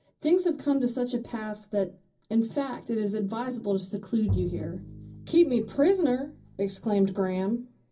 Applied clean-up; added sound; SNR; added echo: none; Bowed string instrument; 10 dB; reverberation time 0.4 s.